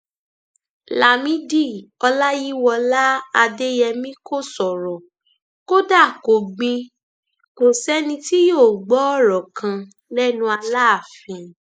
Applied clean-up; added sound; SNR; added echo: neural mask model Resemble Enhance denoiser.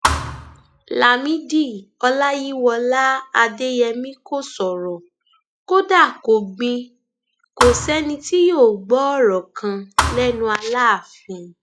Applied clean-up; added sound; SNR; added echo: classical method log-MMSE.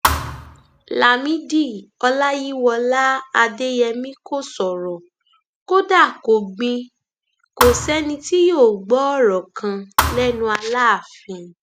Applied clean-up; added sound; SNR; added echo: none; Thump, thud; 5 dB; none.